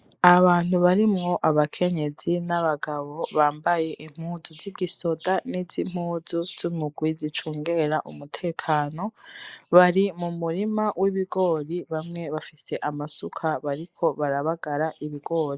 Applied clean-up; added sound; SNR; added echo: neural mask model Resemble Enhance denoiser.